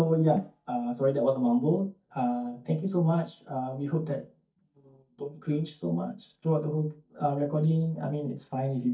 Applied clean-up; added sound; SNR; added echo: neural mask model DeepFilterNet 3.